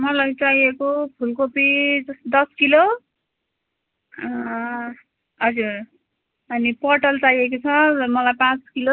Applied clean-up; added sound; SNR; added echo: none; none; none; none.